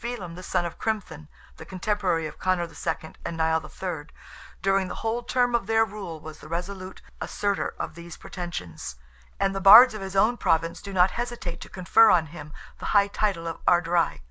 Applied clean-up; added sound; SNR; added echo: none; none; none; none.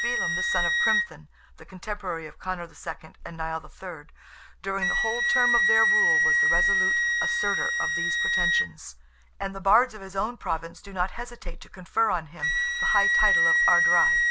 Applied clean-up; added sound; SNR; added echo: none; Wind instrument, woodwind instrument; -4 dB; none.